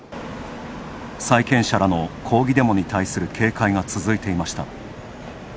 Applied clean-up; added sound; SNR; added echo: none; none; none; none.